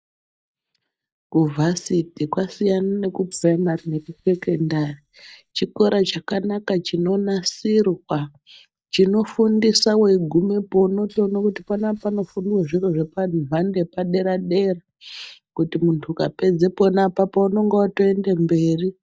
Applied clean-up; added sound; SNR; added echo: neural mask model DeepFilterNet 3.